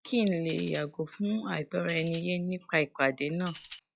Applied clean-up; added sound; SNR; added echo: classical method log-MMSE.